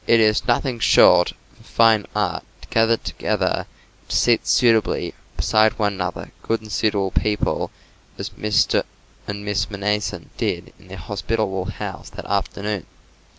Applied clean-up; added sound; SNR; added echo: none; none; none; none.